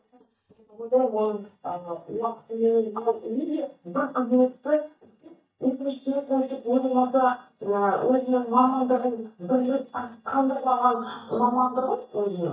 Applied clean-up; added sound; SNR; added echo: neural mask model DeepFilterNet 3.